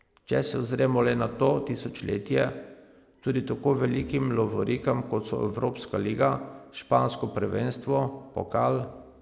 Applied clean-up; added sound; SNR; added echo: none; none; none; none.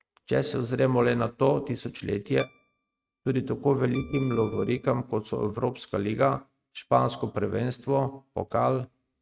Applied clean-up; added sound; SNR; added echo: neural mask model RNNoise.